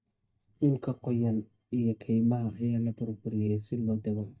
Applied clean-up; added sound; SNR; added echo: neural mask model DeepFilterNet 3.